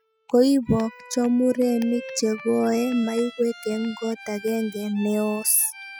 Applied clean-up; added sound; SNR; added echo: classical method spectral subtraction.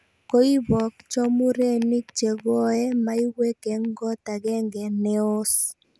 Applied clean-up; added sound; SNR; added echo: none; none; none; none.